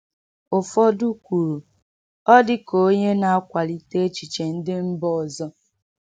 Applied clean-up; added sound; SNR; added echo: none; none; none; none.